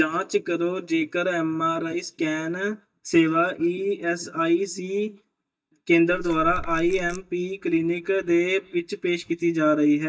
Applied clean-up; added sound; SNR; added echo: neural mask model DeepFilterNet 3.